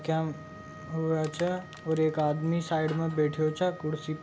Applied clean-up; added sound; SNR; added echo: none; Wind instrument, woodwind instrument + Crushing; 18 dB; none.